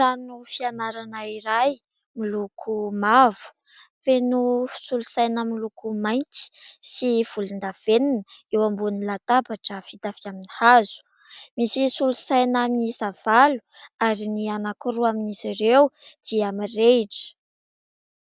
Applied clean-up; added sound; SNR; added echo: none; none; none; none.